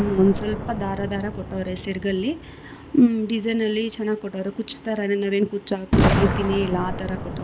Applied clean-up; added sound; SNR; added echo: none; Boom; 4 dB; none.